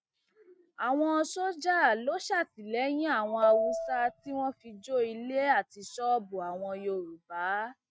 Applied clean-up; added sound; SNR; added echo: neural mask model RNNoise.